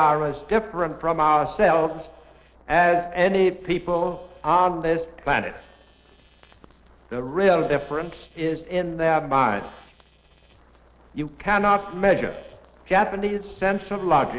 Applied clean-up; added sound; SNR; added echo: neural separator model SepFormer DNS4.